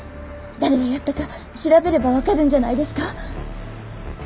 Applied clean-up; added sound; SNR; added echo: none; none; none; none.